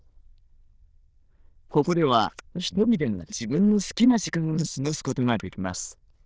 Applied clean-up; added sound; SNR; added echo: neural diffusion model UNIVERSE++.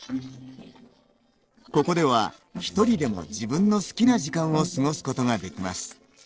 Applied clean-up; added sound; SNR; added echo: neural separator model SepFormer DNS4.